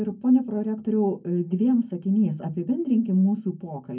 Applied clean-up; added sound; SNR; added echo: none; none; none; reverberation time 0.3 s.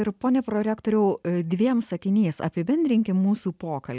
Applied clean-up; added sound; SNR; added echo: none; none; none; none.